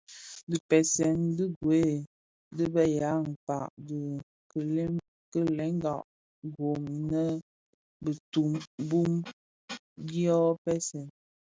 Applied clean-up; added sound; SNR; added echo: none; none; none; none.